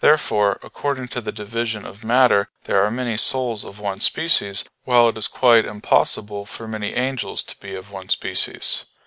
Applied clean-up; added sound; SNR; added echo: none; none; none; none.